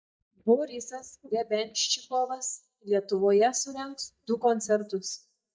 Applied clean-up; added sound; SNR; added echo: neural mask model DeepFilterNet 3.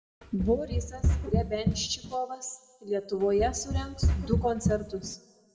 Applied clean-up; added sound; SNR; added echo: none; Run; -2 dB; reverberation time 1.0 s.